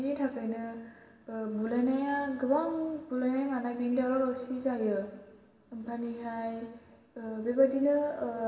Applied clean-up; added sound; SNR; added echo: none; none; none; reverberation time 1.2 s.